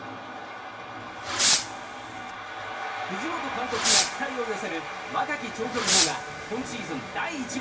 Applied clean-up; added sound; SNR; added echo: none; Fireworks; -3 dB; reverberation time 0.2 s.